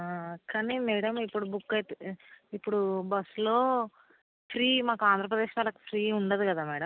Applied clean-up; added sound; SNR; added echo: none; none; none; none.